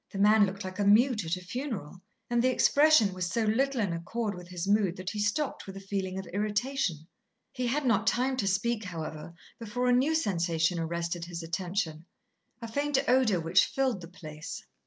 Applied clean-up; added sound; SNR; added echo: none; none; none; none.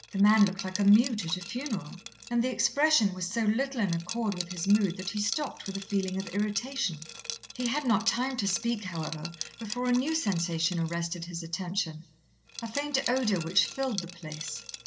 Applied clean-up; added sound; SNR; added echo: none; Liquid; 13 dB; reverberation time 0.3 s.